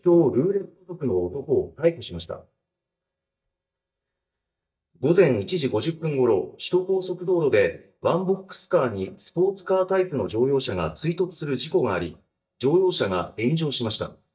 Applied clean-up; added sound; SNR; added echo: neural mask model DeepFilterNet 3.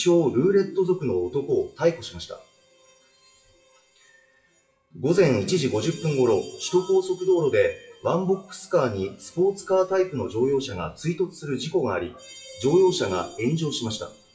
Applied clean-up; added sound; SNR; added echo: classical method WPE with log-MMSE.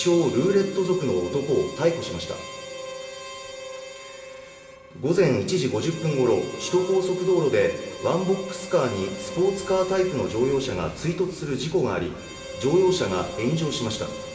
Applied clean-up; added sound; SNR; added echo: none; Harmonica; 13 dB; reverberation time 2.9 s.